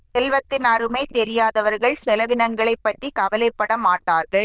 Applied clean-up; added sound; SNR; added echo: neural diffusion model UNIVERSE++.